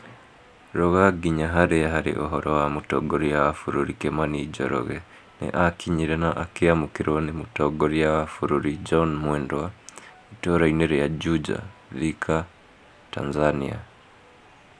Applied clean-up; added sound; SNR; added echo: none; none; none; none.